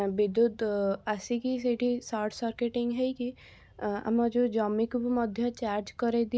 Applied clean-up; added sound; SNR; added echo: none; none; none; none.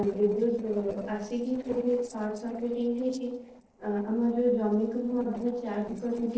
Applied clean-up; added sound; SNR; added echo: neural separator model SepFormer DNS4.